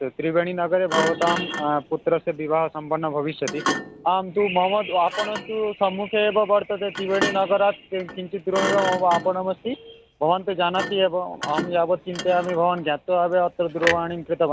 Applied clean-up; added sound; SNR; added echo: none; Thump, thud; 9 dB; none.